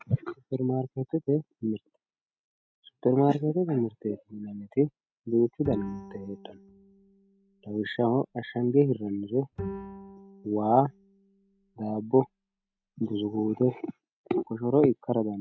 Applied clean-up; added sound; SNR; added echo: neural mask model RNNoise.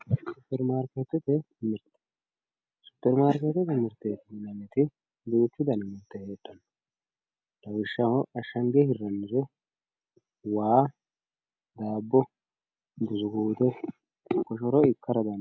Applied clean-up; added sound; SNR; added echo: none; none; none; none.